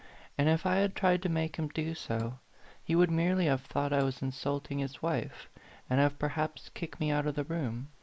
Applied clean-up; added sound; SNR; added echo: neural mask model Resemble Enhance denoiser.